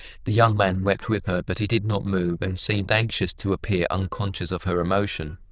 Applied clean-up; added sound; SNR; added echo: neural diffusion model UNIVERSE++.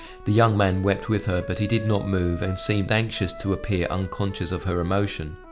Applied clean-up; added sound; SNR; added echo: none; Wind instrument, woodwind instrument; 16 dB; none.